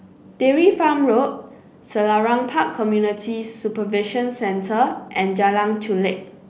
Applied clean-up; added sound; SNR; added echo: none; none; none; none.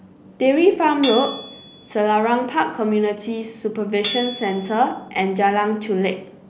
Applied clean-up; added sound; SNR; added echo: none; Hammer / Chink, clink; 13 dB; none.